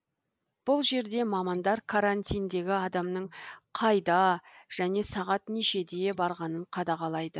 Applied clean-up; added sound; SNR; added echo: neural mask model Resemble Enhance denoiser.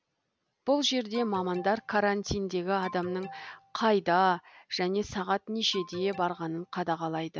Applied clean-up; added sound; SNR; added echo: none; Alarm; 18 dB; none.